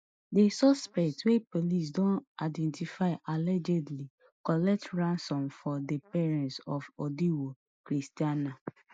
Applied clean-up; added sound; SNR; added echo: neural mask model Resemble Enhance denoiser.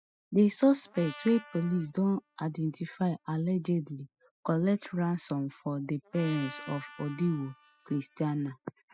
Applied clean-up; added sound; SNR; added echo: classical method spectral subtraction.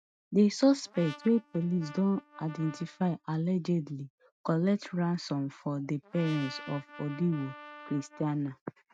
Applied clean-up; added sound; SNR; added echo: neural mask model RNNoise.